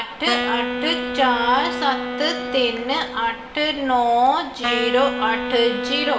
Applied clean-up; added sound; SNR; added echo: none; Wind instrument, woodwind instrument; 5 dB; reverberation time 0.7 s.